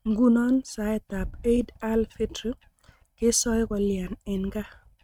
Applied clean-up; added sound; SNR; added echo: neural mask model RNNoise.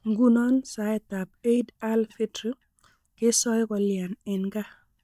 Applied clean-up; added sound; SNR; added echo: neural mask model DeepFilterNet 3.